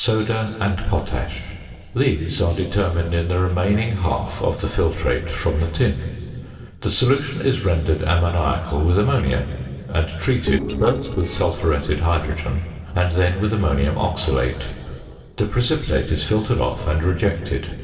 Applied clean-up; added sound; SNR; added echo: neural separator model SepFormer DNS4.